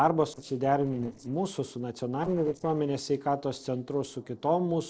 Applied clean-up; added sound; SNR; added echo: neural separator model SepFormer DNS4.